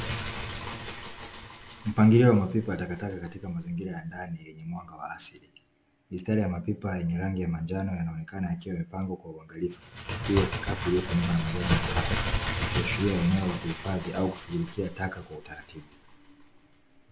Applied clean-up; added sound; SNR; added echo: none; Bird; 6 dB; none.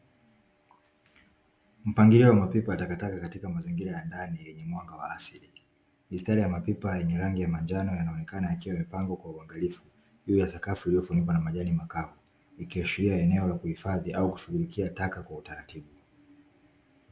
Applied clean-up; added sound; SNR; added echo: none; none; none; none.